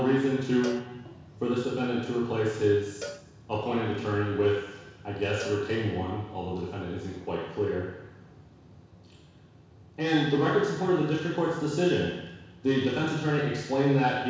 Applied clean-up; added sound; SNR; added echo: none; Cowbell; 19 dB; reverberation time 1.1 s.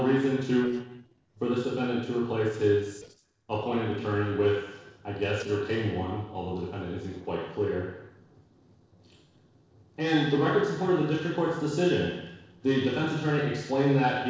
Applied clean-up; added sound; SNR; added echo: neural separator model SepFormer DNS4.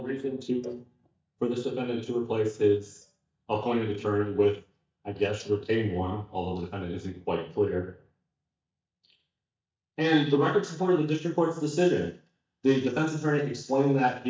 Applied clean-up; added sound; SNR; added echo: neural mask model DeepFilterNet 3.